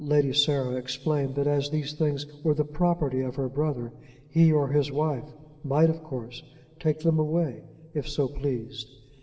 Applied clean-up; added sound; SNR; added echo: none; none; none; reverberation time 1.8 s.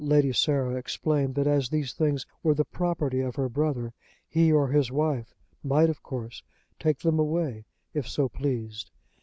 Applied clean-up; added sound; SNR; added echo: none; none; none; none.